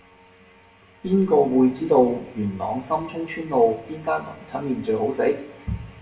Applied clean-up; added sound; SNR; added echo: none; none; none; reverberation time 0.6 s.